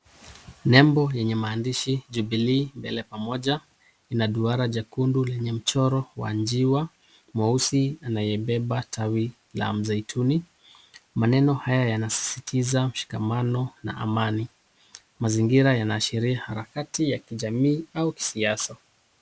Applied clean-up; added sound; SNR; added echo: none; none; none; none.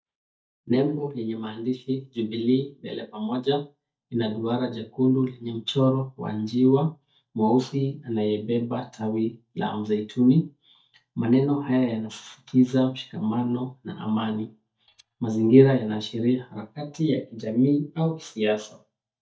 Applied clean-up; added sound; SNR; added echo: neural mask model DeepFilterNet 3.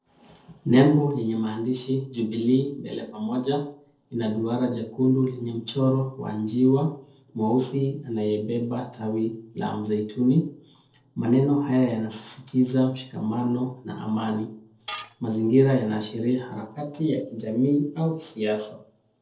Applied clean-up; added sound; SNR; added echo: neural separator model SepFormer DNS4.